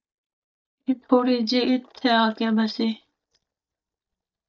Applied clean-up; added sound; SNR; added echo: neural mask model DeepFilterNet 3.